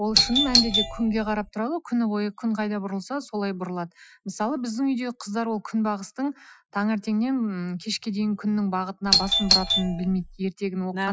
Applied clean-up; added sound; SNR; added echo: classical method Wiener filter.